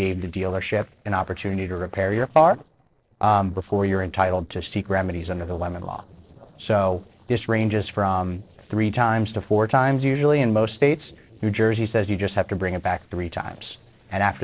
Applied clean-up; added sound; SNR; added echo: neural separator model SepFormer DNS4.